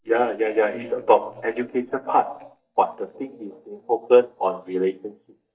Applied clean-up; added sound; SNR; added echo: neural mask model DeepFilterNet 3.